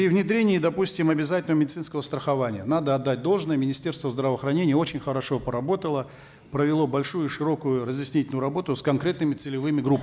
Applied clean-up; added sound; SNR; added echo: none; none; none; none.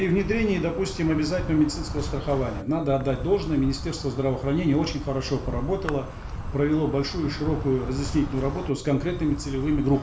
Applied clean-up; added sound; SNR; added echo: none; Insect; 8 dB; reverberation time 0.3 s.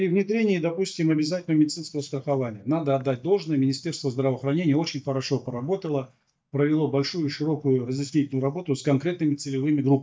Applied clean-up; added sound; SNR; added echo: neural mask model DeepFilterNet 3.